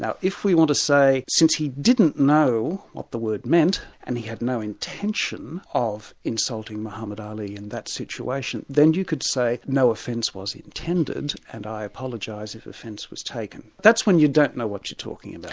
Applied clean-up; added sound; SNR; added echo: none; none; none; none.